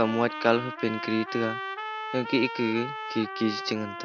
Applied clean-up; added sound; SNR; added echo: none; Trumpet; 7 dB; none.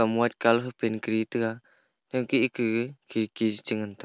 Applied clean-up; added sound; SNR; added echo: none; none; none; none.